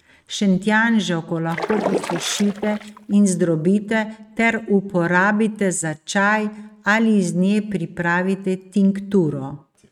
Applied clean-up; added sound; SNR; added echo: neural mask model RNNoise.